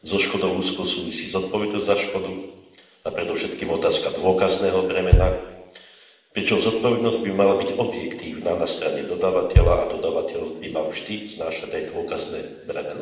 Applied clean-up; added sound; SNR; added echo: none; Bass drum; 0 dB; reverberation time 1.0 s.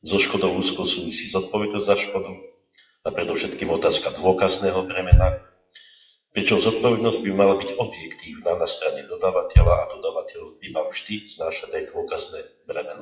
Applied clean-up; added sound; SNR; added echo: classical method WPE with log-MMSE.